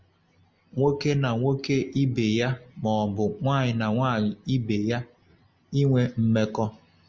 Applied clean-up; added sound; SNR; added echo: none; none; none; none.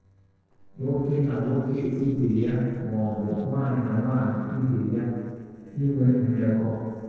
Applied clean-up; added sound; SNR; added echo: neural separator model SepFormer DNS4.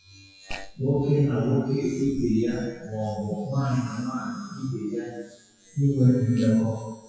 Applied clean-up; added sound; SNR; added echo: classical method WPE with log-MMSE.